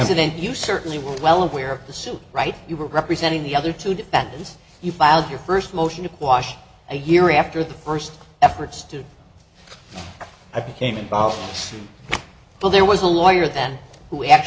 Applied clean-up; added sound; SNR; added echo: none; none; none; none.